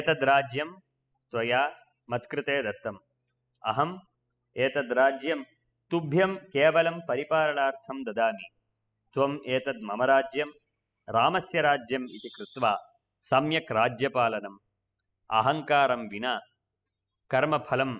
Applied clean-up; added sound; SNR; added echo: classical method spectral subtraction.